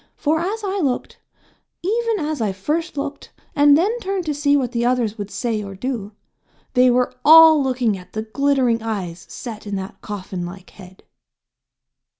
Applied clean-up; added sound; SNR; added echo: none; none; none; none.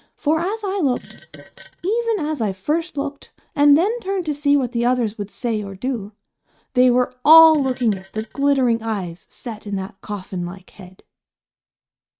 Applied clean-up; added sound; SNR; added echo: neural mask model RNNoise.